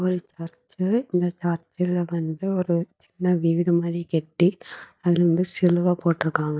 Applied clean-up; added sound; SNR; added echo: neural mask model DeepFilterNet 3.